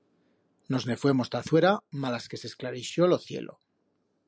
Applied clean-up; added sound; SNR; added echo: none; none; none; none.